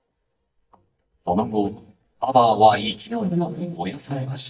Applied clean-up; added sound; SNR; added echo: neural mask model DeepFilterNet 3.